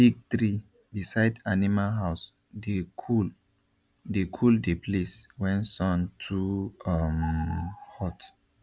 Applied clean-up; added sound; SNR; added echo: none; none; none; none.